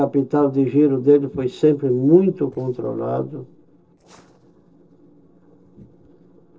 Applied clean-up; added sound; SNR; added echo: neural separator model SepFormer DNS4.